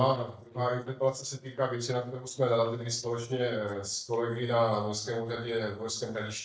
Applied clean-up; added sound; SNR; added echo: neural mask model DeepFilterNet 3.